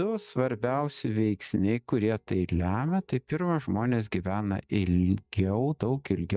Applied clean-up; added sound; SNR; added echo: neural mask model DeepFilterNet 3.